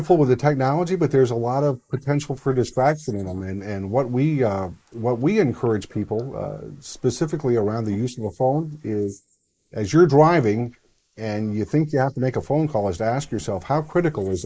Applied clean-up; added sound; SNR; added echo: neural mask model Resemble Enhance denoiser.